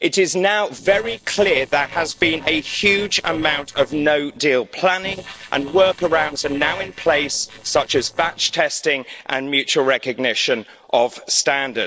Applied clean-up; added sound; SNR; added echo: neural separator model SepFormer DNS4.